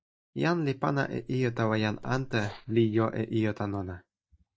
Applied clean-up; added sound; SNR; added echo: neural mask model DeepFilterNet 3.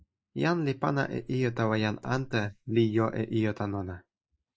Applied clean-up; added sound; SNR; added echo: neural mask model Resemble Enhance denoiser.